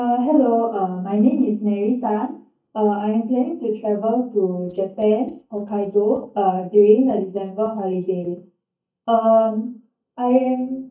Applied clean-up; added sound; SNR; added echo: neural mask model DeepFilterNet 3.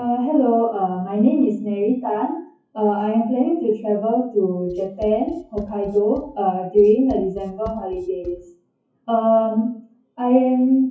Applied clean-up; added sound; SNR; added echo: classical method WPE with log-MMSE.